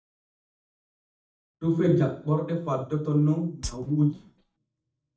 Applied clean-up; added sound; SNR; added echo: neural mask model DeepFilterNet 3.